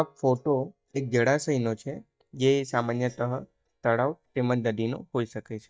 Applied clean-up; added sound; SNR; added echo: neural mask model DeepFilterNet 3.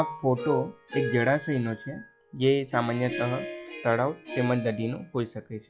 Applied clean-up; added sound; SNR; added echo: classical method log-MMSE.